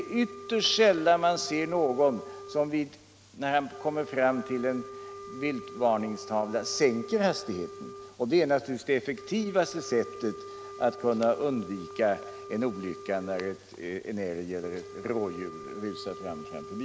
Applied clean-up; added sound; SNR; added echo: none; Wind instrument, woodwind instrument; 15 dB; none.